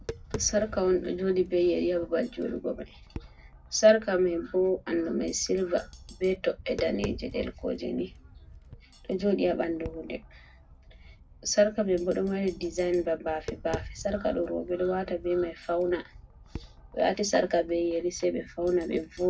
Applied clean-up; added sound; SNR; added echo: none; Tap; 16 dB; reverberation time 0.3 s.